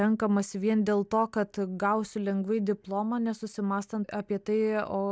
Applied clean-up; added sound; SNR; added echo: none; none; none; none.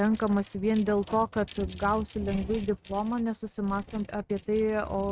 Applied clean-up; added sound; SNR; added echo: neural mask model RNNoise.